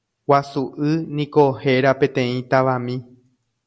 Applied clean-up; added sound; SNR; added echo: none; none; none; none.